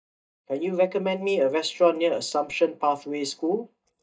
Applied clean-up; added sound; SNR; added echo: neural mask model DeepFilterNet 3.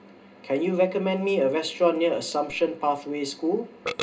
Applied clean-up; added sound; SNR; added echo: none; Burping, eructation; 16 dB; reverberation time 0.2 s.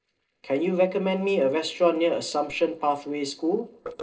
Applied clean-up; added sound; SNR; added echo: neural separator model SepFormer DNS4.